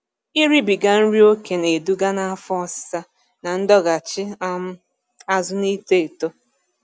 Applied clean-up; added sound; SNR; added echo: none; none; none; none.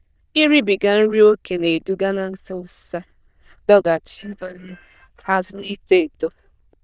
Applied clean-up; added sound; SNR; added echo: neural diffusion model UNIVERSE++.